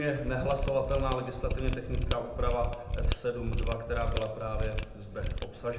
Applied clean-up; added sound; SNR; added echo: none; Mechanisms; -1 dB; reverberation time 0.8 s.